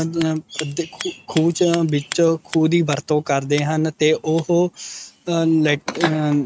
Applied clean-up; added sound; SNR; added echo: neural mask model RNNoise.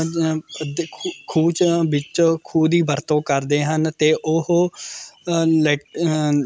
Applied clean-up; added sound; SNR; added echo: none; none; none; none.